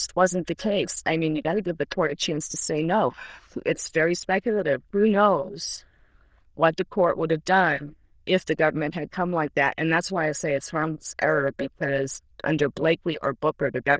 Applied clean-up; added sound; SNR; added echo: neural diffusion model UNIVERSE++.